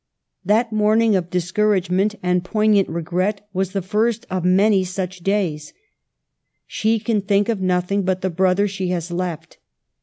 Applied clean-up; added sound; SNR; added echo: none; none; none; none.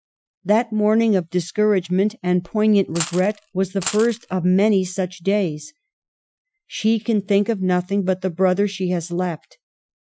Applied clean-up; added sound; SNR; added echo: classical method Wiener filter.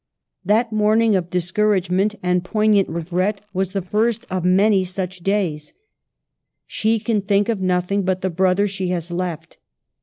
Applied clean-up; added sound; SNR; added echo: neural separator model SepFormer DNS4.